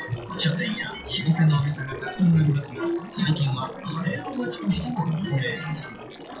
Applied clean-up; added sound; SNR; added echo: classical method WPE with log-MMSE.